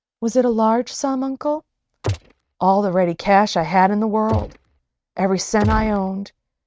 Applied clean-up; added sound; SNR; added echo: neural mask model RNNoise.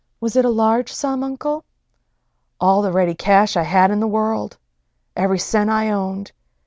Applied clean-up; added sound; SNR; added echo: none; none; none; none.